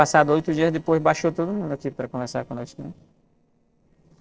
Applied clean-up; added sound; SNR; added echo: neural separator model SepFormer DNS4.